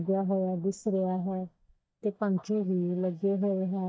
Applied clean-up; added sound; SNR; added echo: neural mask model DeepFilterNet 3.